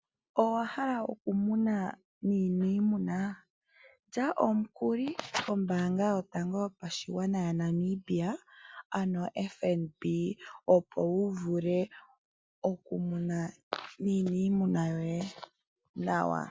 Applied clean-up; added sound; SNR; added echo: none; none; none; none.